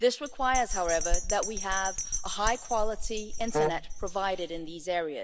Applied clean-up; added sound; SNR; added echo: none; Bell + Wind instrument, woodwind instrument; 1 dB; none.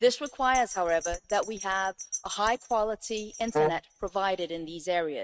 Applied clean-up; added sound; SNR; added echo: neural mask model RNNoise.